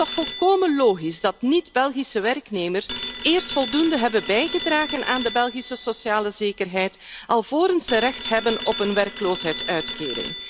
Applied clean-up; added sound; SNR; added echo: none; Telephone; 6 dB; none.